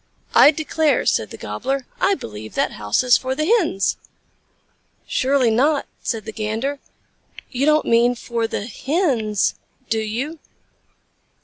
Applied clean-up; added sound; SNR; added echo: none; none; none; none.